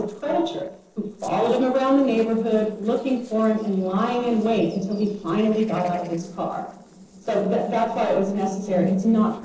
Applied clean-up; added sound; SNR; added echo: neural separator model SepFormer DNS4.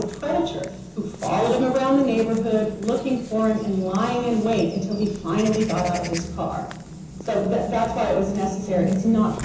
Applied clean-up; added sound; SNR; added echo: none; Walk, footsteps / Bird vocalization, bird call, bird song; 19 dB; reverberation time 0.6 s.